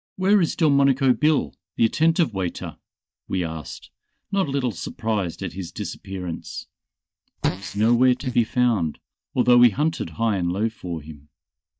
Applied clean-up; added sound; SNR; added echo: neural mask model DeepFilterNet 3.